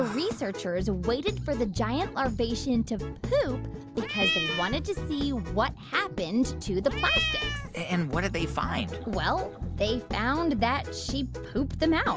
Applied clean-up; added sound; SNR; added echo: none; Cat; 2 dB; none.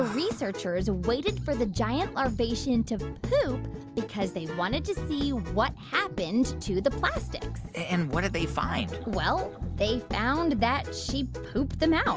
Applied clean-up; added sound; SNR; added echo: none; none; none; none.